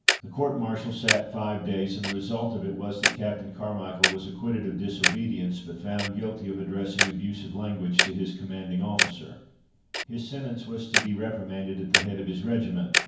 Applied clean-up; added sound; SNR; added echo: none; Tick-tock; 0 dB; reverberation time 0.9 s.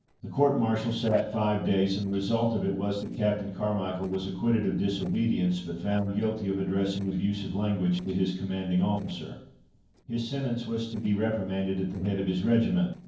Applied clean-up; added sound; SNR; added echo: neural separator model SepFormer DNS4.